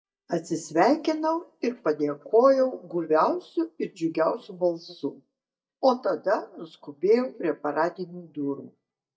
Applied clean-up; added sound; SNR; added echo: neural mask model DeepFilterNet 3.